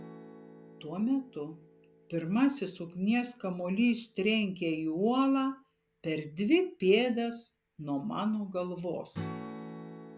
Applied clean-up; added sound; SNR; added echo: none; Strum; 18 dB; none.